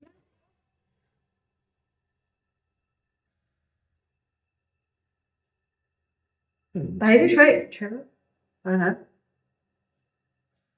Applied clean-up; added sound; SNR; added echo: neural mask model DeepFilterNet 3.